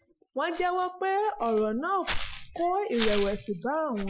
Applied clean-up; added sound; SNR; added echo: classical method Wiener filter.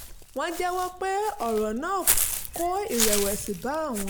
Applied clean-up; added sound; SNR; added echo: none; Walk, footsteps / Bird; 1 dB; none.